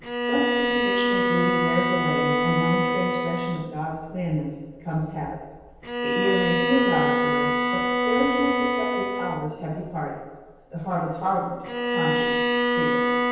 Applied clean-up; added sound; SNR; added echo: none; Bowed string instrument; -3 dB; reverberation time 1.2 s.